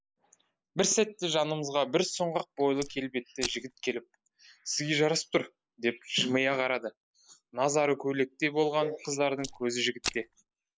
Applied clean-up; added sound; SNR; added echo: neural mask model Resemble Enhance denoiser.